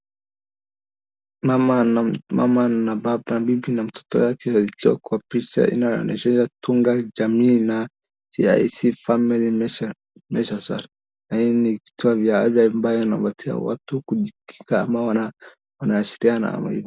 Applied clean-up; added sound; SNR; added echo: none; none; none; none.